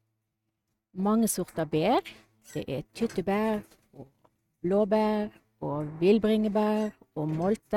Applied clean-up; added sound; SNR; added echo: neural mask model RNNoise.